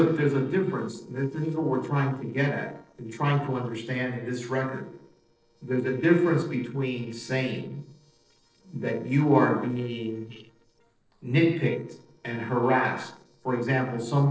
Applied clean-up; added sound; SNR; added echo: neural separator model SepFormer DNS4.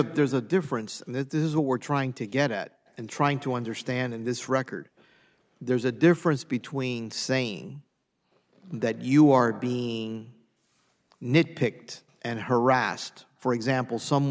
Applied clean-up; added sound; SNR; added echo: none; none; none; none.